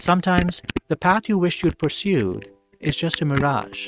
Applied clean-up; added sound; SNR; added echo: neural mask model RNNoise.